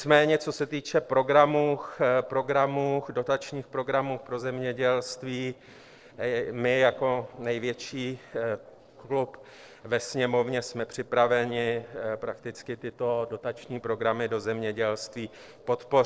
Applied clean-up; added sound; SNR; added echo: neural separator model SepFormer DNS4.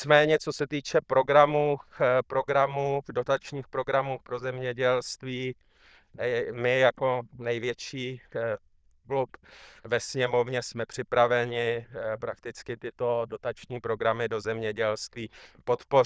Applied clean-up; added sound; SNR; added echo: neural diffusion model UNIVERSE++.